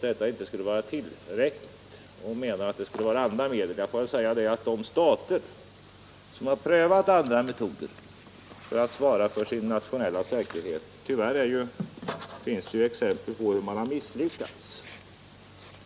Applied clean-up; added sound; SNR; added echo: none; none; none; none.